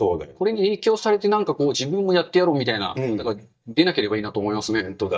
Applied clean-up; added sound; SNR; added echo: neural mask model DeepFilterNet 3.